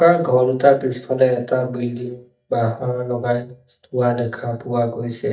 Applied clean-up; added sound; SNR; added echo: neural mask model DeepFilterNet 3.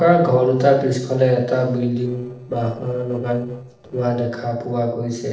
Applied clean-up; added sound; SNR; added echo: neural separator model SepFormer DNS4.